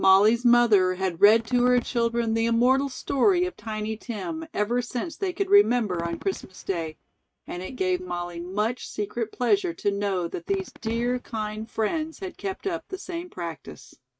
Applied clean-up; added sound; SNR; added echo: neural mask model RNNoise.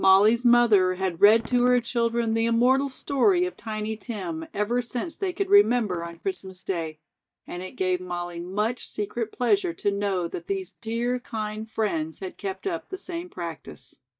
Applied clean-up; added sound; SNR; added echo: neural mask model DeepFilterNet 3.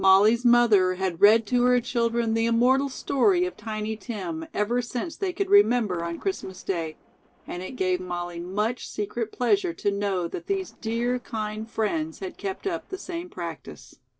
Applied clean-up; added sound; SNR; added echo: neural separator model SepFormer DNS4.